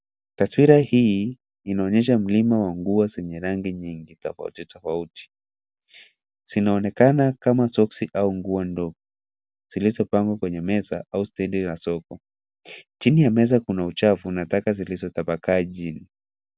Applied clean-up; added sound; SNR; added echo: none; none; none; none.